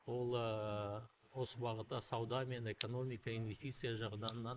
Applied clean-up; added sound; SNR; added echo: neural mask model Resemble Enhance denoiser.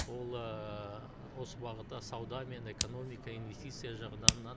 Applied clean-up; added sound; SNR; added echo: none; Hands; -3 dB; none.